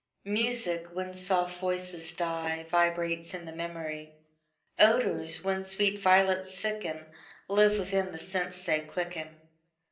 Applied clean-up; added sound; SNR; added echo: none; none; none; reverberation time 0.5 s.